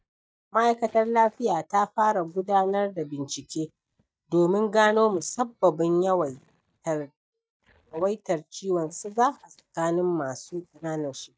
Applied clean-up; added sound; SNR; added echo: neural mask model DeepFilterNet 3.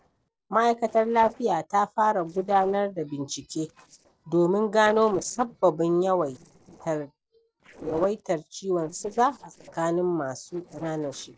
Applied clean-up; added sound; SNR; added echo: neural separator model SepFormer DNS4.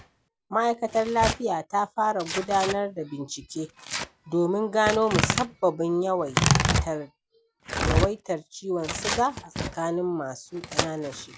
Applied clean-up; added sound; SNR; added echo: none; Tearing; 3 dB; none.